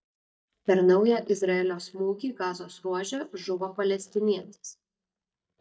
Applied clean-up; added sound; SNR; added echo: neural mask model DeepFilterNet 3.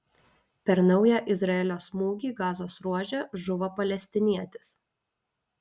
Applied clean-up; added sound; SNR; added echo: none; none; none; none.